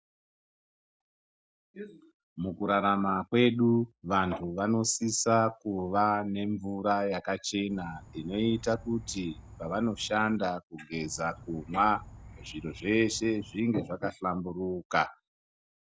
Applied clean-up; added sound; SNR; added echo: none; Insect; 18 dB; none.